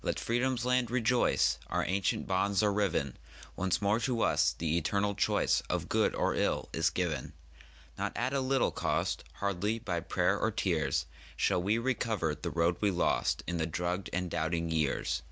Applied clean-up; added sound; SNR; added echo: none; none; none; none.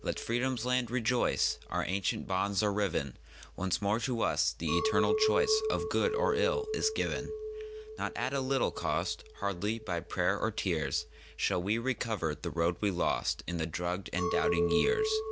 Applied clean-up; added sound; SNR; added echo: none; Chink, clink; 5 dB; none.